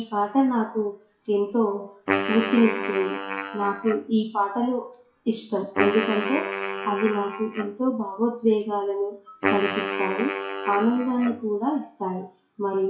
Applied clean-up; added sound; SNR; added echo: classical method WPE with log-MMSE.